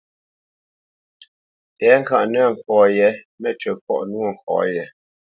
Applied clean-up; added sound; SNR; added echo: none; none; none; none.